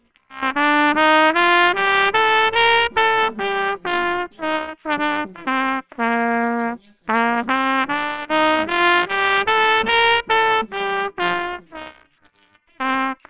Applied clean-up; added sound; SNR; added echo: neural separator model SepFormer WHAMR!.